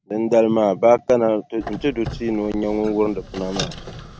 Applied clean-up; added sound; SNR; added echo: none; Squeak; 13 dB; none.